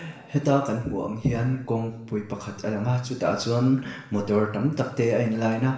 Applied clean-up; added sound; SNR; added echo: none; none; none; reverberation time 0.8 s.